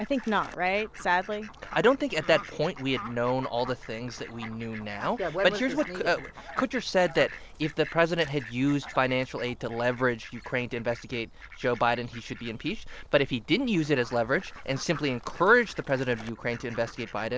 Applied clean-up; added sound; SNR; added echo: none; Fowl; 16 dB; none.